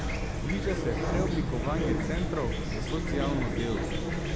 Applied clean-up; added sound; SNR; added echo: none; Chirp, tweet / Fowl; -4 dB; none.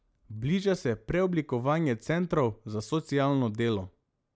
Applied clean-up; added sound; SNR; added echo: none; none; none; none.